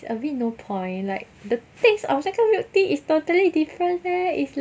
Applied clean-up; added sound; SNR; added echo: none; none; none; none.